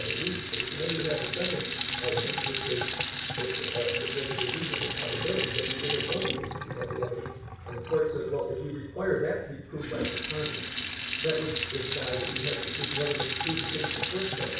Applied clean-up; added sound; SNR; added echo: none; Sink (filling or washing) / Water tap, faucet; 0 dB; reverberation time 0.6 s.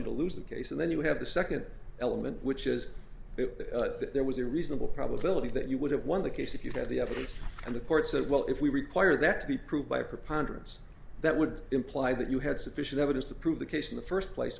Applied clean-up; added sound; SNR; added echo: none; none; none; none.